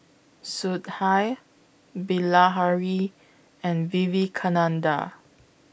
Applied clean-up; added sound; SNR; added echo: none; none; none; none.